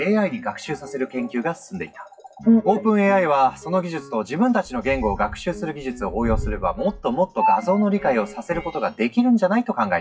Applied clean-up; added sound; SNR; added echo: classical method WPE with log-MMSE.